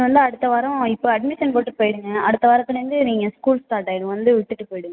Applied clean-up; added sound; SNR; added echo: none; none; none; none.